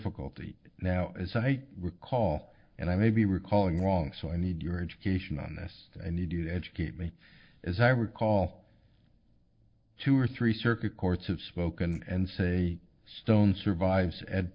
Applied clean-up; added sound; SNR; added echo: neural separator model SepFormer DNS4.